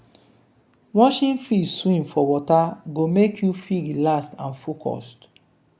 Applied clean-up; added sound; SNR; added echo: none; none; none; none.